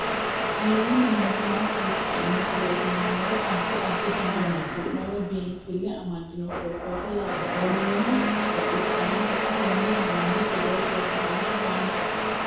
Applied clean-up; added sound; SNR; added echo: none; Domestic sounds, home sounds; -2 dB; reverberation time 0.8 s.